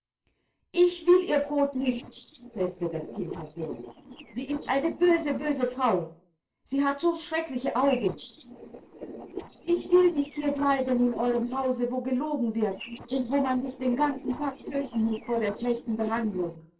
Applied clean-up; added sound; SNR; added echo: neural separator model SepFormer DNS4.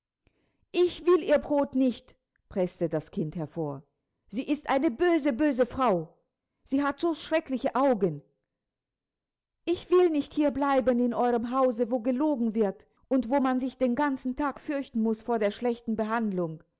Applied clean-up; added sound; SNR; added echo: none; none; none; none.